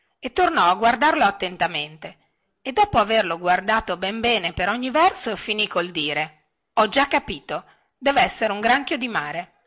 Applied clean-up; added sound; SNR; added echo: none; none; none; none.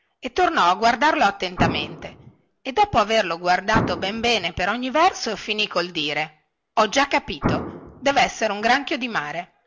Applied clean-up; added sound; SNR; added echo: none; Explosion; 6 dB; none.